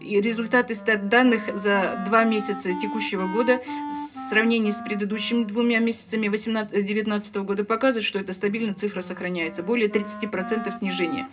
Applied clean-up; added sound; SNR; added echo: none; Wind instrument, woodwind instrument; 12 dB; reverberation time 0.2 s.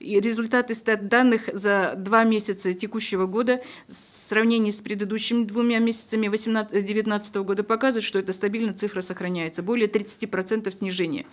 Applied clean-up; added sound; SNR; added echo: none; none; none; none.